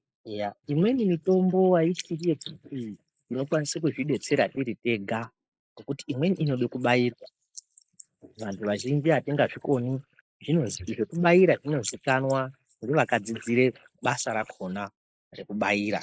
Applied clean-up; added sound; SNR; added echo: neural mask model Resemble Enhance denoiser.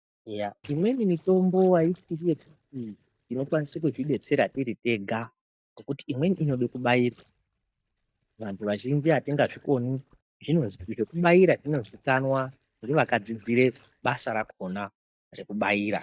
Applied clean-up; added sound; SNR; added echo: neural mask model DeepFilterNet 3.